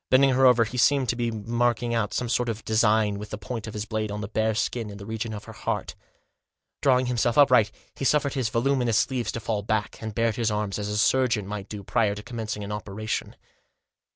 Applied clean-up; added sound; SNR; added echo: none; none; none; none.